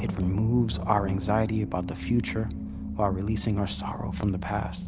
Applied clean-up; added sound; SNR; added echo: none; none; none; none.